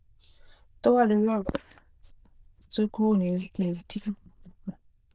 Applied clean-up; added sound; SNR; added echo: neural diffusion model UNIVERSE++.